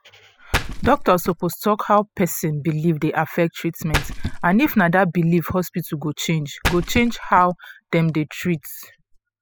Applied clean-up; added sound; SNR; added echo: classical method spectral subtraction.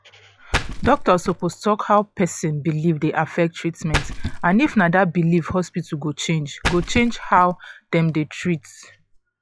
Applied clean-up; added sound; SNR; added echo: classical method log-MMSE.